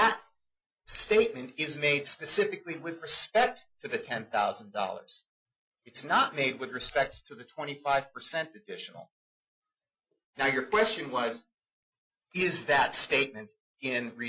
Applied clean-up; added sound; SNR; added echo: classical method Wiener filter.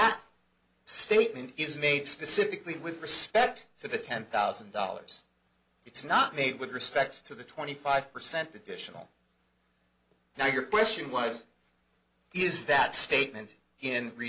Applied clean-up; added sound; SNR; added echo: none; none; none; none.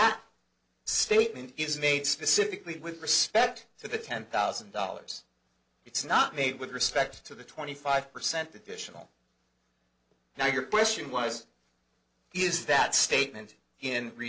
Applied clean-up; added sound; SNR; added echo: neural separator model SepFormer DNS4.